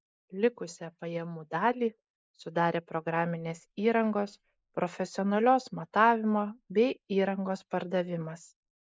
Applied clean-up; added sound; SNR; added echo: neural mask model Resemble Enhance denoiser.